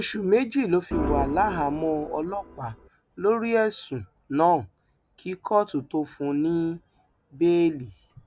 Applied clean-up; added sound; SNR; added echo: none; Organ; 7 dB; none.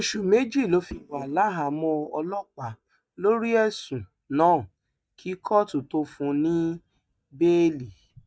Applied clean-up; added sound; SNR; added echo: neural mask model DeepFilterNet 3.